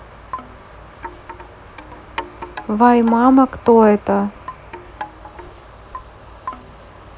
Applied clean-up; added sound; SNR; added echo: none; Wind chime; 17 dB; none.